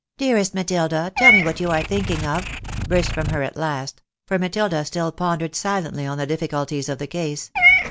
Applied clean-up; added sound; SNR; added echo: none; Meow / Purr; 1 dB; none.